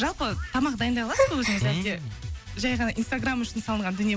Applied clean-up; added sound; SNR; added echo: none; Gasp; 4 dB; none.